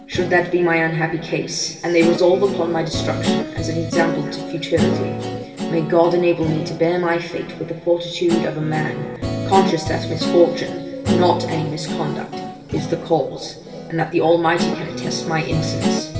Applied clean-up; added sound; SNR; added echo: none; Guitar; 5 dB; reverberation time 2.8 s.